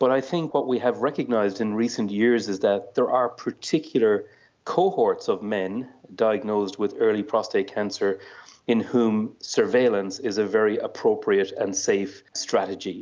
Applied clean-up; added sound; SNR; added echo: none; none; none; none.